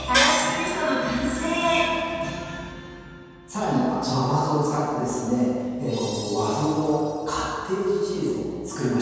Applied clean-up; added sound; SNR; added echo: none; Gong; 3 dB; reverberation time 2.1 s.